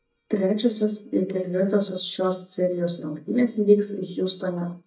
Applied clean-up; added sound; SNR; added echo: neural mask model DeepFilterNet 3.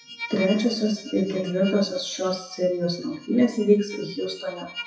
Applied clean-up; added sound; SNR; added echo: classical method WPE with log-MMSE.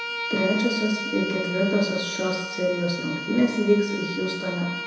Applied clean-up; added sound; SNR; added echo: none; Bowed string instrument; 7 dB; reverberation time 1.0 s.